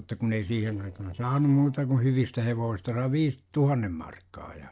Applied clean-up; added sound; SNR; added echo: neural separator model SepFormer DNS4.